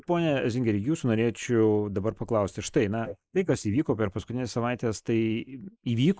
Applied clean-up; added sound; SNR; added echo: neural mask model Resemble Enhance denoiser.